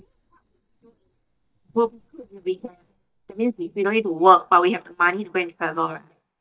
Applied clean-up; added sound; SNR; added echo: neural mask model DeepFilterNet 3.